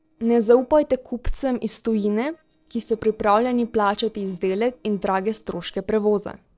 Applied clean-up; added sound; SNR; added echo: neural separator model SepFormer DNS4.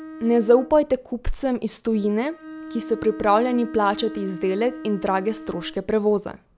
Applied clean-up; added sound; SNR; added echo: none; Bowed string instrument; 15 dB; none.